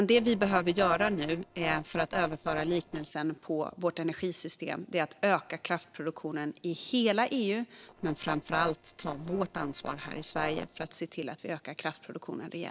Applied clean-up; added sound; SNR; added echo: neural separator model SepFormer DNS4.